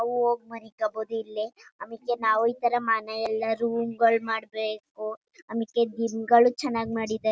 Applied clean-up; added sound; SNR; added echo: none; none; none; none.